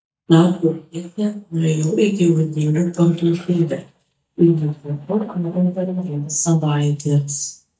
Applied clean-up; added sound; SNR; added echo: neural mask model DeepFilterNet 3.